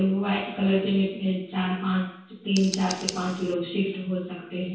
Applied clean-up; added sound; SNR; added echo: none; Scissors; 16 dB; reverberation time 0.6 s.